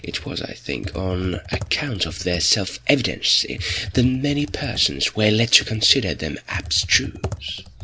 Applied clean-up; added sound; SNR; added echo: none; Computer keyboard; 12 dB; none.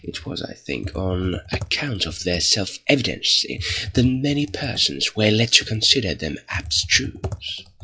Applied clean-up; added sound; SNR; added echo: classical method log-MMSE.